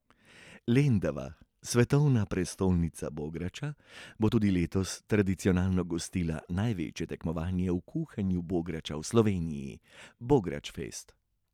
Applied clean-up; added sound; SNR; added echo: none; none; none; none.